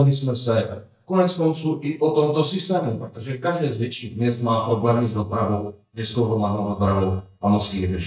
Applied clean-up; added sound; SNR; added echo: neural mask model DeepFilterNet 3.